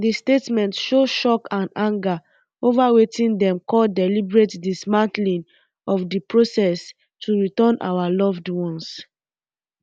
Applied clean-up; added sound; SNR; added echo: none; none; none; none.